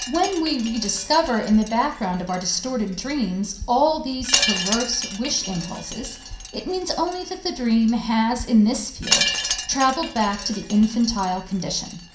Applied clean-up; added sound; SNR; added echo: none; Wind chime; 7 dB; reverberation time 0.5 s.